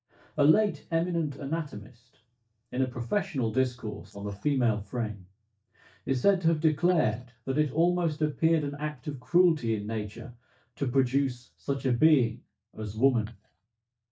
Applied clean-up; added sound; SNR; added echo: neural mask model DeepFilterNet 3.